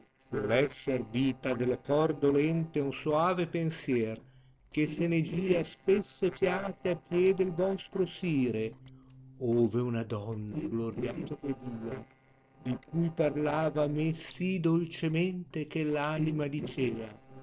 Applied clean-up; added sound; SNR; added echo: neural separator model SepFormer DNS4.